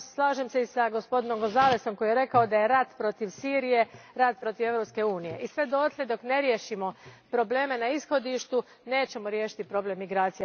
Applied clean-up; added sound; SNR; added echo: none; none; none; none.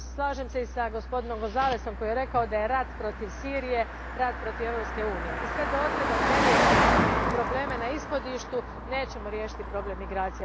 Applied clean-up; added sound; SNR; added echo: none; Car passing by; -2 dB; none.